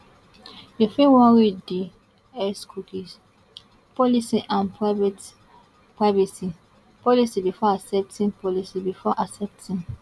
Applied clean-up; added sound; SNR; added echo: none; none; none; none.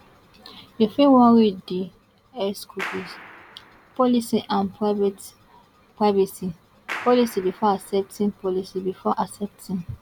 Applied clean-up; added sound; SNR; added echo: none; Clapping; 20 dB; none.